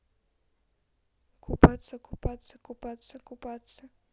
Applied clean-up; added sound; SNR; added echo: none; none; none; none.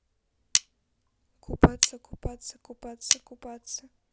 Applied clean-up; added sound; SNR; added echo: none; Cutlery, silverware; 1 dB; none.